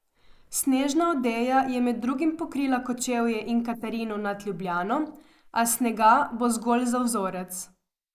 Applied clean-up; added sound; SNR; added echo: neural mask model Resemble Enhance denoiser.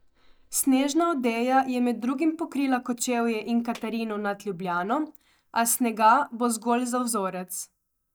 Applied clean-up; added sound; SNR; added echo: neural mask model DeepFilterNet 3.